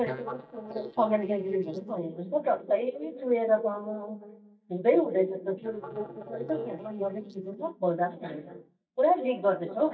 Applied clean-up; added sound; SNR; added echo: neural mask model DeepFilterNet 3.